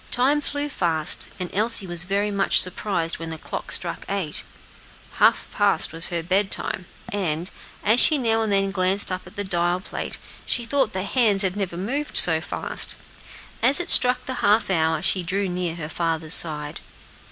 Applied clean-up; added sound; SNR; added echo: none; none; none; none.